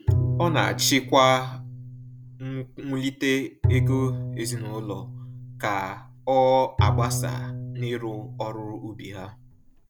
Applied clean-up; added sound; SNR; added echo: none; Bowed string instrument; 2 dB; none.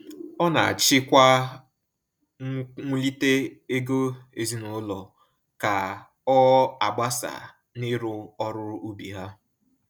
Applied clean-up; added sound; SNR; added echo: none; none; none; none.